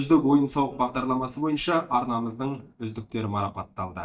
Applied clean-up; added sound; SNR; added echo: neural mask model DeepFilterNet 3.